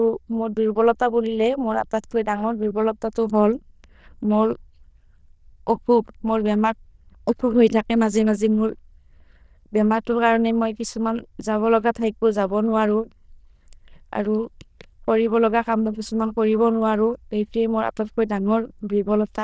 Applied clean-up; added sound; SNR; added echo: neural diffusion model UNIVERSE++.